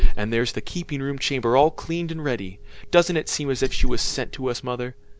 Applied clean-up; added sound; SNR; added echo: none; Liquid; -2 dB; none.